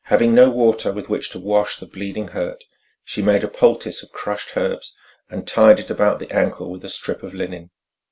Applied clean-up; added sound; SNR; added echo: none; none; none; none.